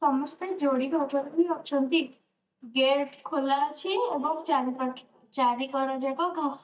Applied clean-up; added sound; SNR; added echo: neural mask model DeepFilterNet 3.